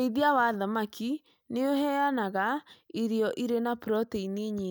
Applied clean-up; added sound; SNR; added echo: none; none; none; none.